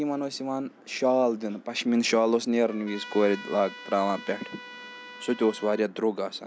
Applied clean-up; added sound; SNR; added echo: none; Trumpet; 17 dB; none.